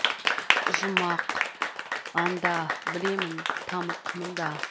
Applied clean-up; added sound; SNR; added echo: none; Applause; -4 dB; none.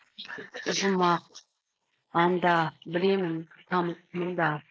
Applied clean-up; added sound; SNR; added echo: neural mask model Resemble Enhance denoiser.